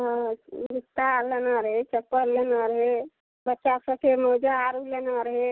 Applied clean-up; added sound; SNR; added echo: none; none; none; none.